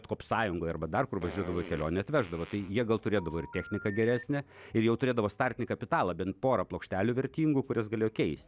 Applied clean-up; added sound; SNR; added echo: none; Telephone + Fart; 16 dB; none.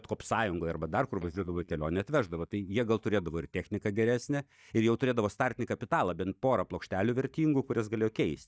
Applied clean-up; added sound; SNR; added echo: neural mask model DeepFilterNet 3.